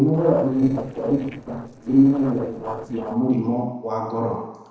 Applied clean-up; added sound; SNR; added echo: neural separator model SepFormer DNS4.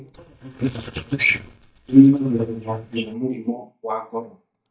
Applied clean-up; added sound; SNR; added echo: neural mask model DeepFilterNet 3.